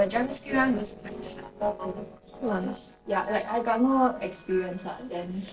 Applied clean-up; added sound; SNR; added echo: neural separator model SepFormer DNS4.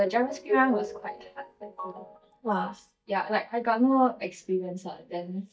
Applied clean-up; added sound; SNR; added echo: neural mask model DeepFilterNet 3.